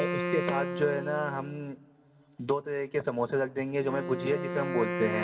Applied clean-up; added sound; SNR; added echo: none; Wind instrument, woodwind instrument; 5 dB; reverberation time 1.2 s.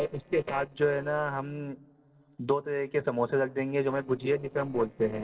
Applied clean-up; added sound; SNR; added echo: neural separator model SepFormer DNS4.